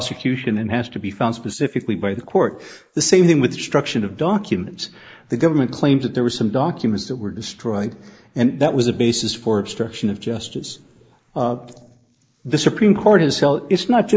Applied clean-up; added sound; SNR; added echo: neural mask model Resemble Enhance denoiser.